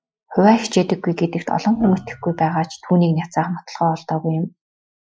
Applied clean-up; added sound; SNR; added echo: classical method Wiener filter.